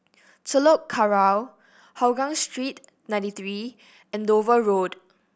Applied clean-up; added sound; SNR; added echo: none; none; none; none.